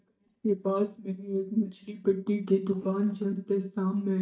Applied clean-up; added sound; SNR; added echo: neural mask model DeepFilterNet 3.